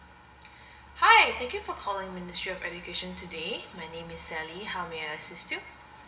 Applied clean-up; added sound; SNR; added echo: none; none; none; reverberation time 0.9 s.